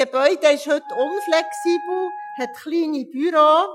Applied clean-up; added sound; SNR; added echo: classical method Wiener filter.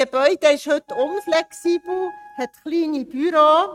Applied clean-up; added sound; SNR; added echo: neural mask model RNNoise.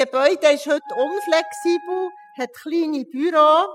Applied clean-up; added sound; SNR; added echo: classical method spectral subtraction.